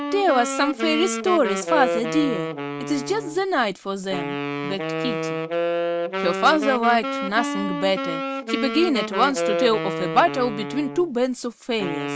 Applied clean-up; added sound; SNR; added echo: none; Wind instrument, woodwind instrument; 4 dB; none.